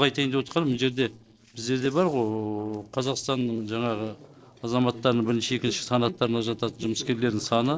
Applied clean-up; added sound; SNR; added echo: neural separator model SepFormer DNS4.